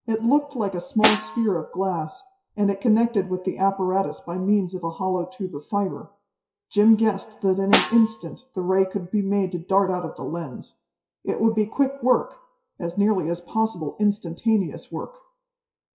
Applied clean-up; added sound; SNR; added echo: classical method WPE with log-MMSE.